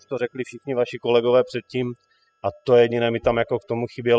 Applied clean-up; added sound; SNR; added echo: classical method spectral subtraction.